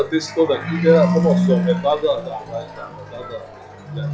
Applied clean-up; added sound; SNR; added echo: classical method log-MMSE.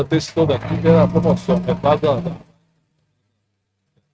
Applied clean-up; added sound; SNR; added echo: neural mask model RNNoise.